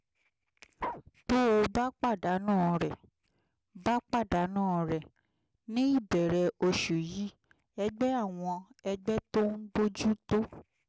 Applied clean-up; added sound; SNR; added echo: none; none; none; none.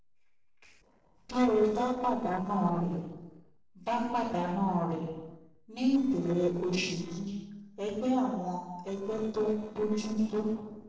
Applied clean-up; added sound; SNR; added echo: neural separator model SepFormer DNS4.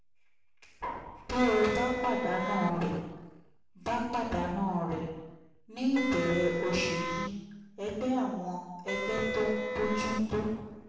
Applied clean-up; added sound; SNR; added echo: none; Wind instrument, woodwind instrument; 3 dB; reverberation time 0.9 s.